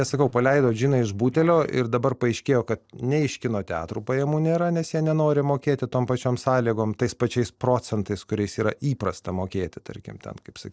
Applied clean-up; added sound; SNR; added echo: neural separator model SepFormer DNS4.